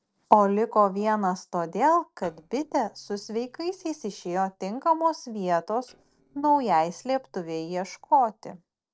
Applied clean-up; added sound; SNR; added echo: neural separator model SepFormer DNS4.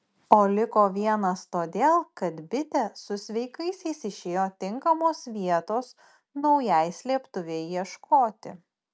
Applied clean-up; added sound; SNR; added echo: none; none; none; none.